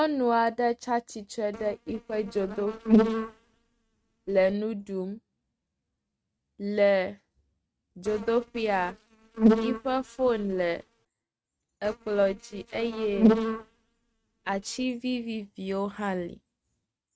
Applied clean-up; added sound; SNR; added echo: neural mask model RNNoise.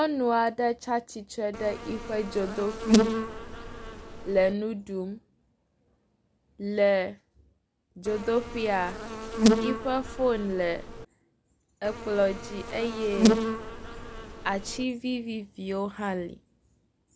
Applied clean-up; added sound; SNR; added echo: none; Insect; -1 dB; none.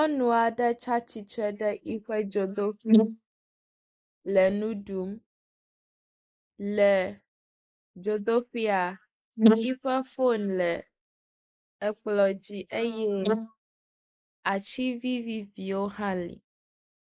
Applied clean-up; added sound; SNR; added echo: neural mask model Resemble Enhance denoiser.